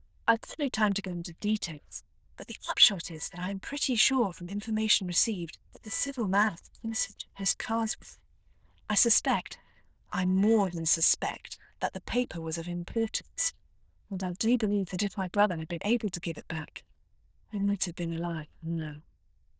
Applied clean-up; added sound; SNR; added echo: neural diffusion model UNIVERSE++.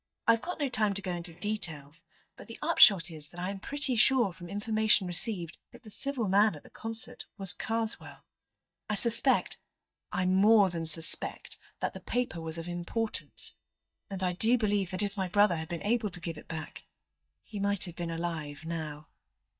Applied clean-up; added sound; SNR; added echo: neural mask model DeepFilterNet 3.